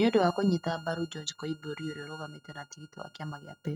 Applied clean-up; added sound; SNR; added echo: neural mask model RNNoise.